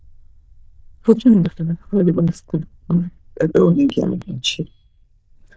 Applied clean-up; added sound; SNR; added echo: neural diffusion model UNIVERSE++.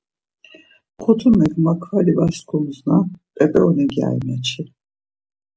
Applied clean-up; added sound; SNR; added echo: none; none; none; none.